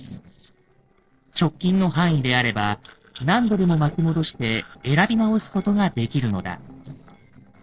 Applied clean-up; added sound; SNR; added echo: neural separator model SepFormer DNS4.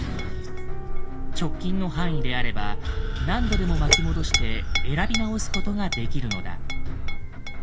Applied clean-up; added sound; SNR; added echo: none; Chink, clink; -3 dB; reverberation time 0.6 s.